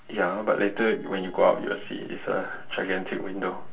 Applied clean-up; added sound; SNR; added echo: neural separator model SepFormer DNS4.